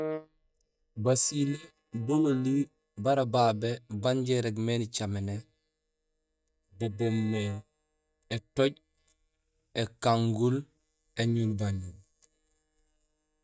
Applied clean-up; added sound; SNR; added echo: neural mask model DeepFilterNet 3.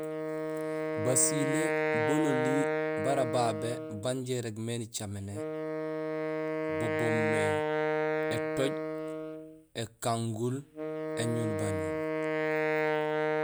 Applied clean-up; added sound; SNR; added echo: none; Wind instrument, woodwind instrument; -3 dB; none.